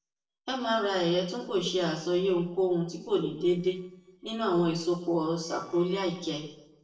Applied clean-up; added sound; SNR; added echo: neural separator model SepFormer DNS4.